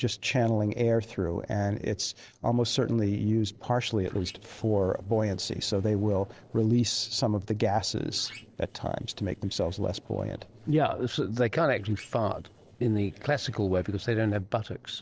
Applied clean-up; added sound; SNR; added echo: neural separator model SepFormer DNS4.